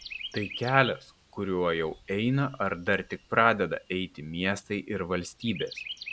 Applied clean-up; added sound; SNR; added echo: none; Chirp, tweet; 16 dB; none.